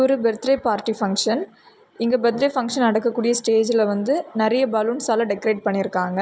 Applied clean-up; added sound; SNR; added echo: none; none; none; none.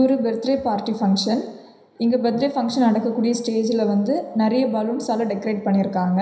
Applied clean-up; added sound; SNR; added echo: none; none; none; reverberation time 0.9 s.